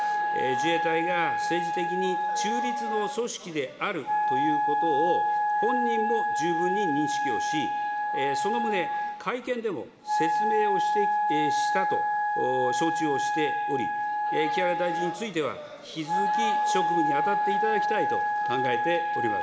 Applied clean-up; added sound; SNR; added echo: none; Wind instrument, woodwind instrument; -4 dB; none.